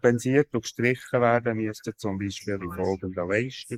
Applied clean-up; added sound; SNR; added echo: neural mask model Resemble Enhance denoiser.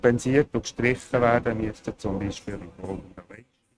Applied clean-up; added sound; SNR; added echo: neural mask model RNNoise.